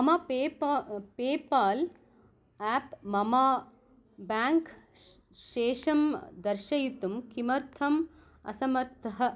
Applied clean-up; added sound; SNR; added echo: none; none; none; none.